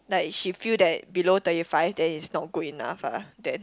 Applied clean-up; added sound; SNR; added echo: none; none; none; none.